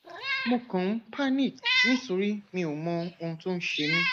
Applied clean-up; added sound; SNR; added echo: neural mask model Resemble Enhance denoiser.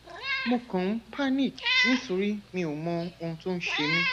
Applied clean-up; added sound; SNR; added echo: none; Meow; 2 dB; none.